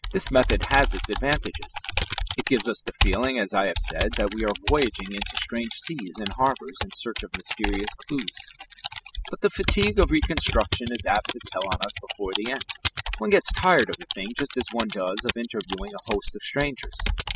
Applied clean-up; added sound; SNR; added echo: classical method spectral subtraction.